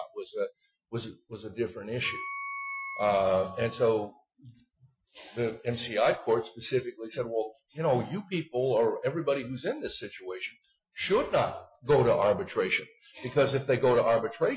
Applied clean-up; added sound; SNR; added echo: classical method Wiener filter.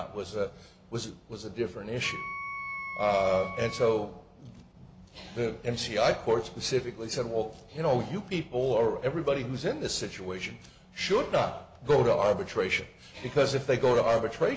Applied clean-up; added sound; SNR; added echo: none; Wind instrument, woodwind instrument; 9 dB; none.